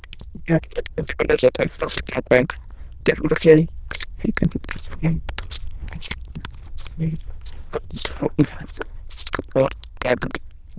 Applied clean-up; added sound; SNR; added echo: neural diffusion model UNIVERSE++.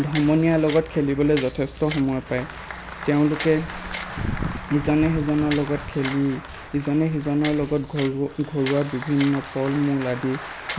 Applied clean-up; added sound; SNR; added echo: none; Applause + Camera; 13 dB; none.